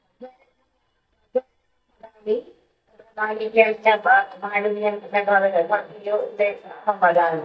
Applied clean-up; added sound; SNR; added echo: neural mask model DeepFilterNet 3.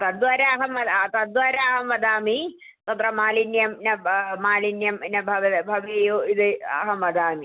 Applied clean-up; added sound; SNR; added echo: none; none; none; none.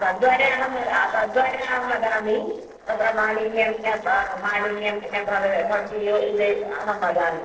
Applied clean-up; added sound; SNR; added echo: neural separator model SepFormer DNS4.